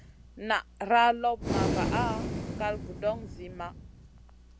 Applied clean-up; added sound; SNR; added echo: none; Breathing; 4 dB; none.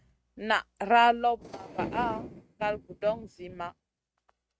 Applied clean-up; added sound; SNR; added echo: neural mask model RNNoise.